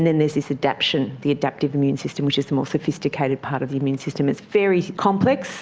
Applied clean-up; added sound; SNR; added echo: none; none; none; none.